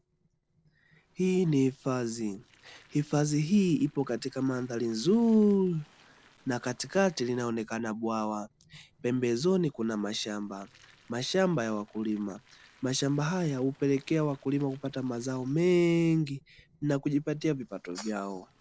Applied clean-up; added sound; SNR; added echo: neural separator model SepFormer DNS4.